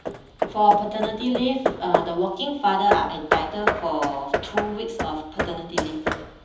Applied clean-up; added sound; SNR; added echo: none; Hammer / Wood; 2 dB; reverberation time 0.8 s.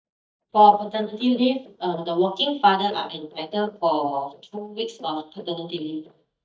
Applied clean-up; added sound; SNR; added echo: neural mask model DeepFilterNet 3.